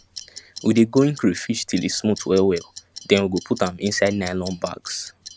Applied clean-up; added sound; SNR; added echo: none; Clock; 19 dB; none.